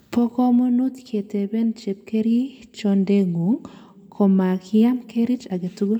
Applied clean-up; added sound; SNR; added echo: none; none; none; reverberation time 1.3 s.